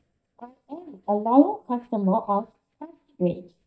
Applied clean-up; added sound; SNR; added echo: neural mask model DeepFilterNet 3.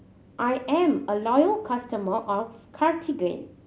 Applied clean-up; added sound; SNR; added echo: none; none; none; none.